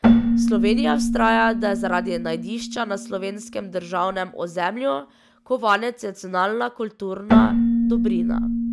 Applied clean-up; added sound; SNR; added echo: none; Keyboard (musical); -2 dB; none.